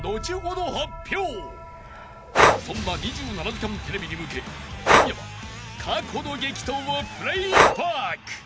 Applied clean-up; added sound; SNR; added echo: none; Breathing; -4 dB; none.